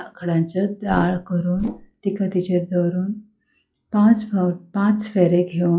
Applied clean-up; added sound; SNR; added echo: classical method log-MMSE.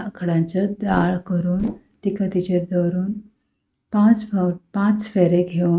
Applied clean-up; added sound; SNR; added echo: neural mask model RNNoise.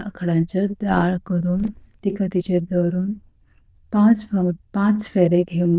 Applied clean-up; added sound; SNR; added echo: neural diffusion model UNIVERSE++.